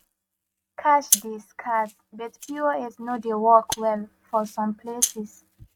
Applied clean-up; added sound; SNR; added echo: neural mask model RNNoise.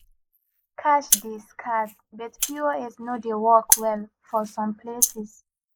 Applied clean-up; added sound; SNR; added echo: neural mask model Resemble Enhance denoiser.